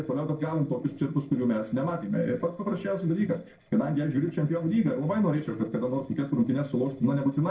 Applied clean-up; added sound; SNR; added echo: neural separator model SepFormer DNS4.